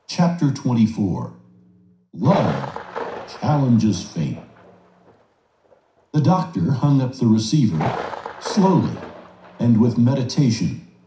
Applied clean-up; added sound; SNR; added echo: none; Thunder; 14 dB; reverberation time 0.5 s.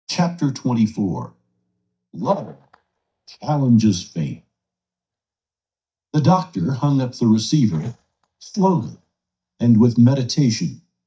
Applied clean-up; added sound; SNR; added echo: neural mask model DeepFilterNet 3.